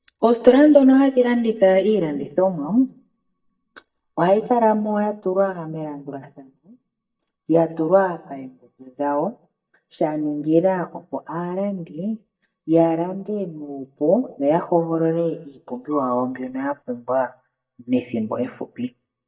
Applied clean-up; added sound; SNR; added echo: neural mask model DeepFilterNet 3.